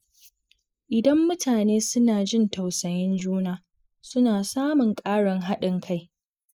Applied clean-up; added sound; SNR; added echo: neural mask model Resemble Enhance denoiser.